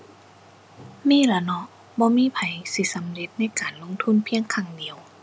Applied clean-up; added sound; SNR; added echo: none; none; none; none.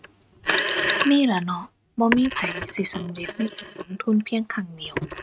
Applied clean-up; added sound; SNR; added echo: neural mask model RNNoise.